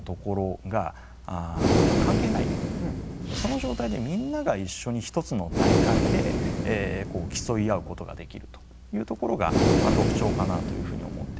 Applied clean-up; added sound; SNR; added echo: none; Breathing; -3 dB; none.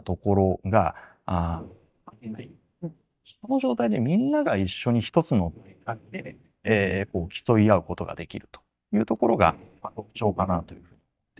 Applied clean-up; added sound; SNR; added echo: neural mask model DeepFilterNet 3.